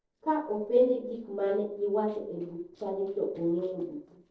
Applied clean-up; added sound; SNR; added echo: neural separator model SepFormer DNS4.